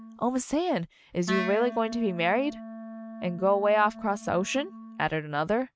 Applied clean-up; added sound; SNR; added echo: neural mask model RNNoise.